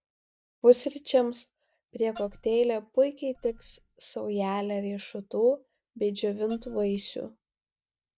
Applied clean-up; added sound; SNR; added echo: neural mask model DeepFilterNet 3.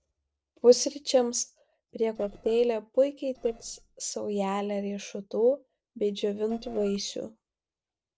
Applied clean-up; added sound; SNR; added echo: neural separator model SepFormer DNS4.